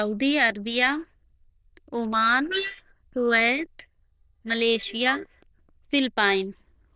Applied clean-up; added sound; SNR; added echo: neural diffusion model UNIVERSE++.